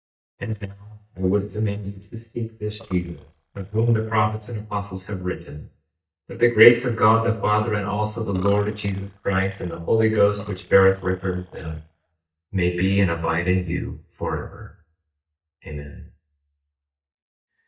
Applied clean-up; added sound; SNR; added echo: neural mask model DeepFilterNet 3.